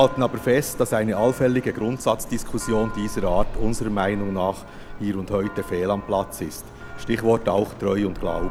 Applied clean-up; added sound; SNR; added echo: none; Church bell; 8 dB; none.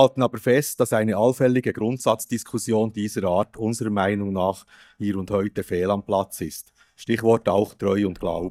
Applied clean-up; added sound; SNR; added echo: neural mask model DeepFilterNet 3.